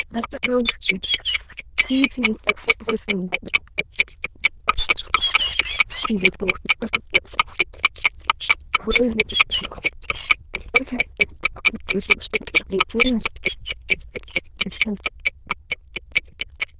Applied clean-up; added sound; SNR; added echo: neural diffusion model UNIVERSE++.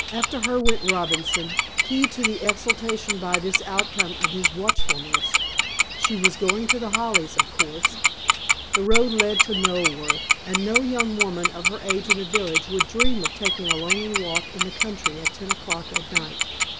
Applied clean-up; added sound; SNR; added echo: none; Gull, seagull + Tick-tock; -5 dB; none.